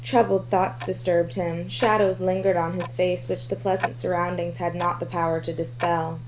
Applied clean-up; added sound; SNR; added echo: none; Tick-tock; 11 dB; none.